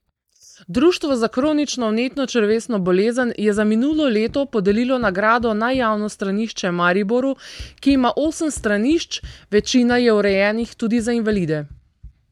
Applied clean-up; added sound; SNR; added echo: neural mask model DeepFilterNet 3.